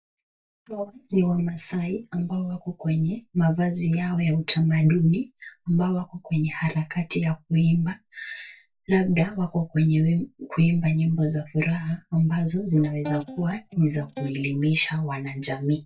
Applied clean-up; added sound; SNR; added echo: neural mask model DeepFilterNet 3.